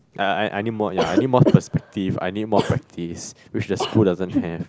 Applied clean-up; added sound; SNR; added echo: none; Cough; 6 dB; none.